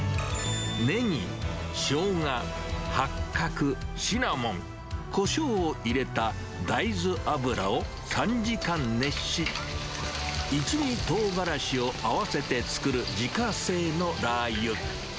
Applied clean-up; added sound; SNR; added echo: none; none; none; none.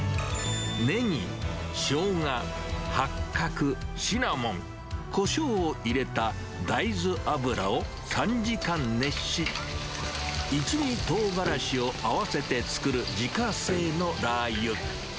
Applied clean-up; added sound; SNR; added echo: none; Piano; 13 dB; none.